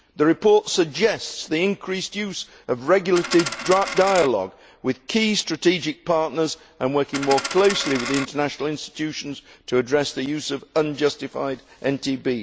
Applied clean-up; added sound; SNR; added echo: none; Coin (dropping); 6 dB; none.